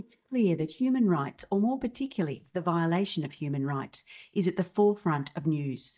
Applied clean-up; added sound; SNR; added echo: neural mask model DeepFilterNet 3.